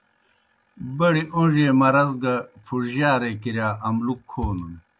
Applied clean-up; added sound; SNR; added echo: none; none; none; none.